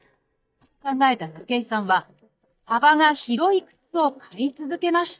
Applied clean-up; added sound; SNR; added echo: neural mask model DeepFilterNet 3.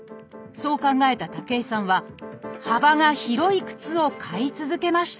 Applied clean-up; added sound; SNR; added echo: none; none; none; none.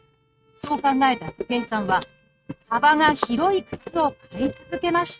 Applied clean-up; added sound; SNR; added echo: neural mask model RNNoise.